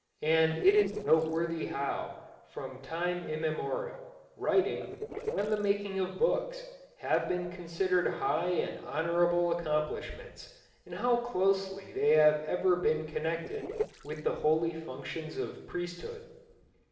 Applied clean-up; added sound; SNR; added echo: neural separator model SepFormer DNS4.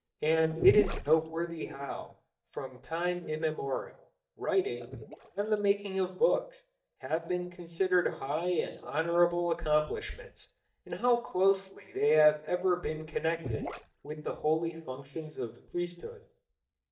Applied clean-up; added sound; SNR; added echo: neural mask model DeepFilterNet 3.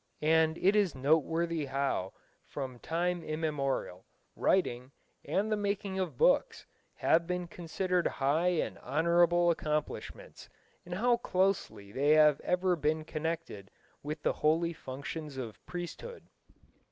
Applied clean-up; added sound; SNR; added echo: none; none; none; none.